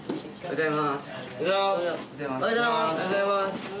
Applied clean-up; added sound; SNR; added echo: none; none; none; none.